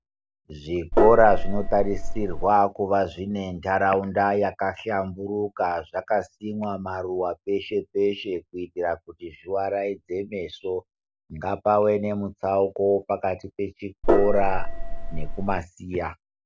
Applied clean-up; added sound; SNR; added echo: none; Gong; -4 dB; none.